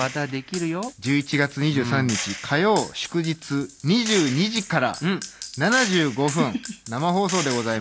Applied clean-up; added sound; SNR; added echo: none; Gunshot, gunfire; 12 dB; none.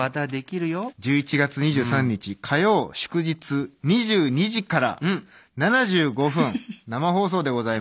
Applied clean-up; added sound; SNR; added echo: none; none; none; none.